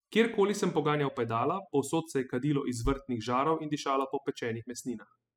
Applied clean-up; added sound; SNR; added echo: classical method spectral subtraction.